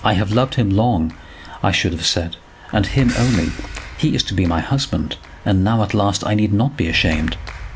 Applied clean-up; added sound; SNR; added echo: none; Clapping + Crash cymbal; 14 dB; none.